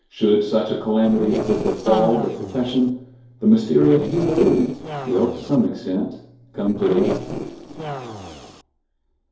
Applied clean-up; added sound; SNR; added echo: neural separator model SepFormer DNS4.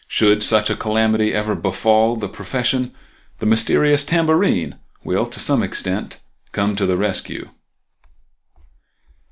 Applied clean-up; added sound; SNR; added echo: none; none; none; none.